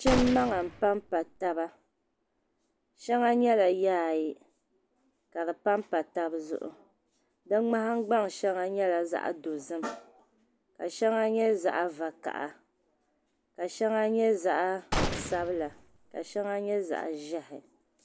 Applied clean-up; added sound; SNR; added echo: none; Gunshot, gunfire; 4 dB; none.